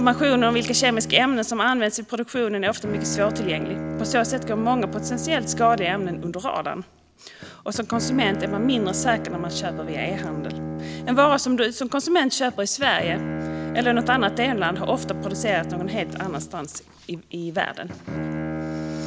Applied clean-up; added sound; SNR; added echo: none; Bowed string instrument; 7 dB; none.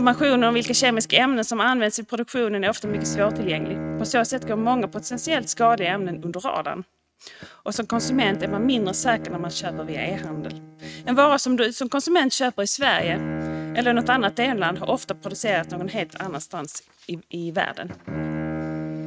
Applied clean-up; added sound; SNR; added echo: neural mask model RNNoise.